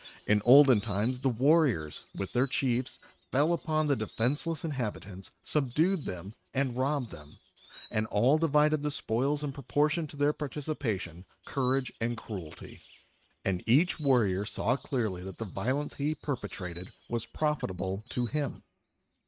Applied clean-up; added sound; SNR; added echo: neural mask model RNNoise.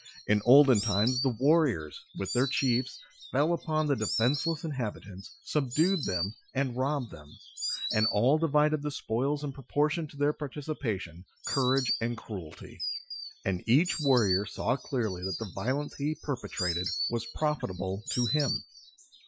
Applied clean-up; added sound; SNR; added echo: classical method Wiener filter.